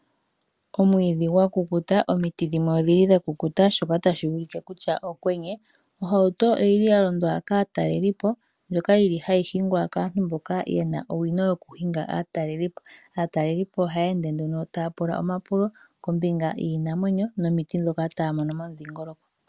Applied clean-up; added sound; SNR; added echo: none; none; none; none.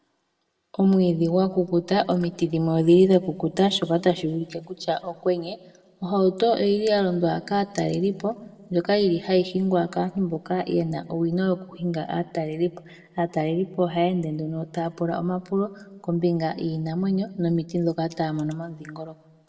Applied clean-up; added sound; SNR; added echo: none; none; none; reverberation time 0.8 s.